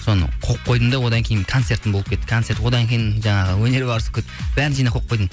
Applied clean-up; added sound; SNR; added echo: none; none; none; none.